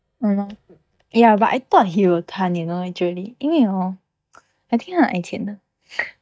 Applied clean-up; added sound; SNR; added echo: neural mask model DeepFilterNet 3.